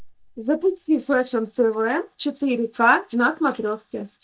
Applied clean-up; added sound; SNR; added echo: neural mask model DeepFilterNet 3.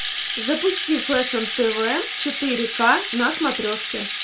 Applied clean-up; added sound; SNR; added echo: none; Rattle (instrument); 5 dB; reverberation time 0.2 s.